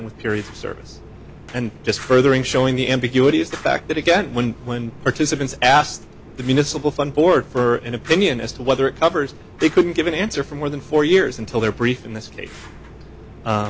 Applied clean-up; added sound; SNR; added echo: none; Fire; 18 dB; none.